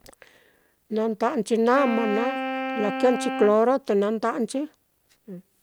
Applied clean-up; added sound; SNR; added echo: none; Wind instrument, woodwind instrument; 6 dB; none.